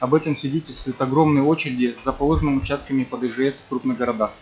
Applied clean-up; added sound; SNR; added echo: classical method log-MMSE.